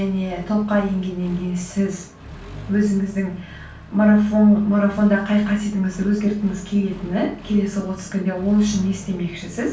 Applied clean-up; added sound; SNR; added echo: none; Accelerating, revving, vroom; 18 dB; reverberation time 0.3 s.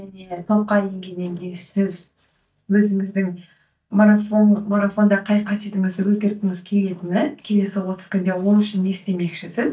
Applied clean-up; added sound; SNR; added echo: neural mask model DeepFilterNet 3.